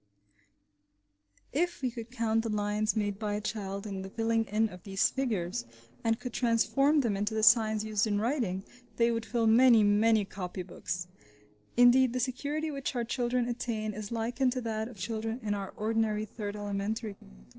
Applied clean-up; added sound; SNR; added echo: neural separator model SepFormer DNS4.